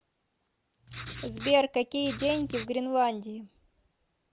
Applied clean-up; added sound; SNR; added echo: none; Writing; 11 dB; none.